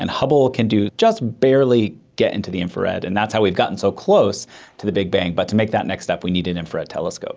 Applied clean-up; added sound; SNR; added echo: none; none; none; none.